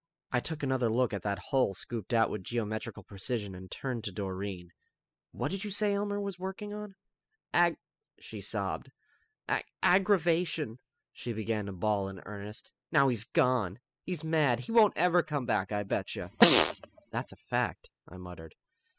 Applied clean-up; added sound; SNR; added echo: classical method spectral subtraction.